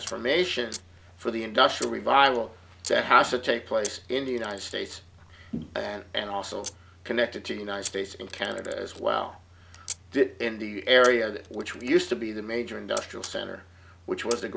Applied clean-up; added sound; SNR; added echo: none; Camera; 18 dB; none.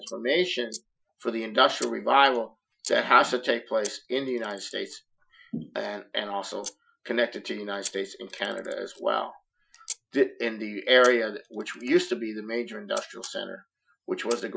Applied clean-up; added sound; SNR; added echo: classical method Wiener filter.